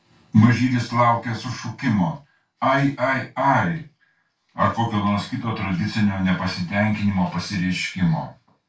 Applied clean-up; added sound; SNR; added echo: none; none; none; reverberation time 0.2 s.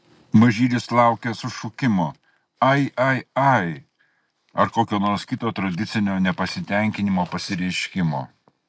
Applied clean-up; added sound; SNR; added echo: none; none; none; none.